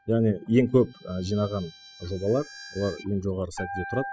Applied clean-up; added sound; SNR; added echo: classical method spectral subtraction.